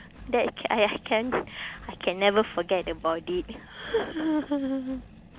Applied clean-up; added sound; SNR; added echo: none; Engine; 20 dB; none.